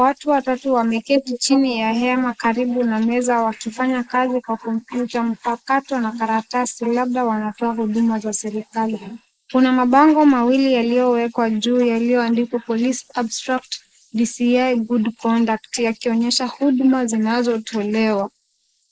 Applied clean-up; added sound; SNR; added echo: neural mask model Resemble Enhance denoiser.